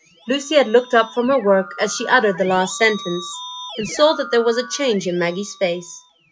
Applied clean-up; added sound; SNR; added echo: classical method log-MMSE.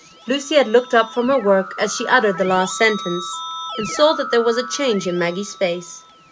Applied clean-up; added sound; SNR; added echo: none; Keyboard (musical); 13 dB; none.